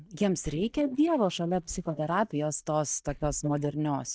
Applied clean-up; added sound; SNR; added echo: neural mask model DeepFilterNet 3.